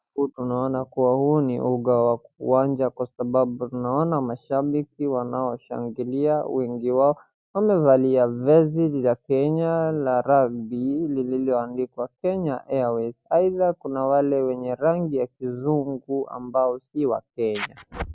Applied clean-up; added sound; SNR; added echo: none; none; none; none.